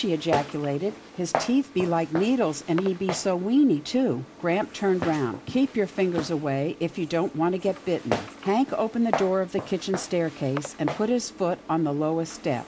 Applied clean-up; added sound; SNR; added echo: none; Walk, footsteps; 10 dB; none.